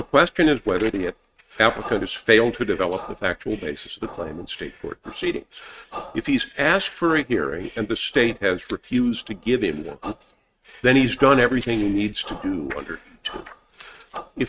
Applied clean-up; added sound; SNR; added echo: neural mask model RNNoise.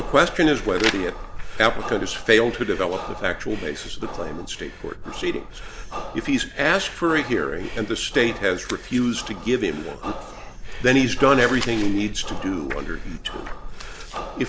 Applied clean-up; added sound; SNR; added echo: none; Breathing; 15 dB; none.